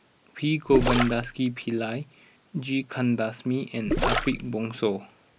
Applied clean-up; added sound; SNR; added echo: none; Gurgling; 1 dB; none.